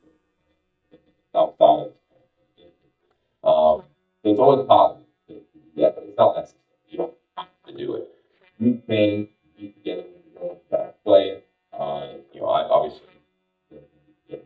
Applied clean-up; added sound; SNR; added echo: neural mask model DeepFilterNet 3.